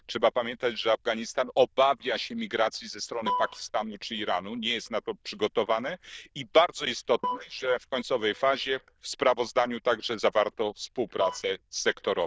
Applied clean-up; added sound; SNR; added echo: neural diffusion model UNIVERSE++.